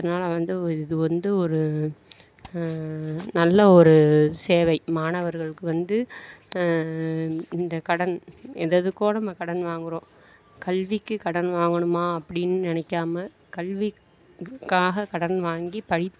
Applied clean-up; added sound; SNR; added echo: none; none; none; none.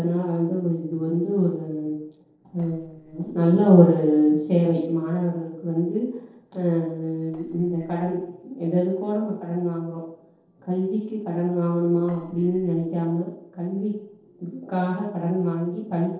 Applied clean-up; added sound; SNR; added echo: neural separator model SepFormer DNS4.